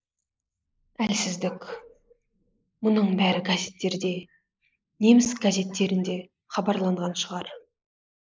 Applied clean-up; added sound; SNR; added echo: neural mask model Resemble Enhance denoiser.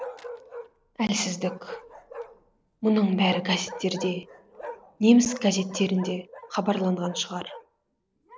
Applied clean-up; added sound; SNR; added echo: none; Bark; 16 dB; none.